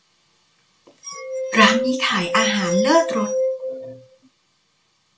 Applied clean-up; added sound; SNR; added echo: none; Glass; 3 dB; reverberation time 0.3 s.